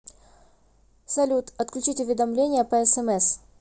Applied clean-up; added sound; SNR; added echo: none; none; none; none.